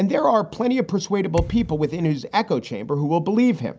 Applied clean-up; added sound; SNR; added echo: none; Thump, thud; 10 dB; none.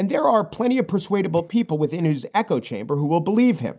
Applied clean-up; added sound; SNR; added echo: neural mask model DeepFilterNet 3.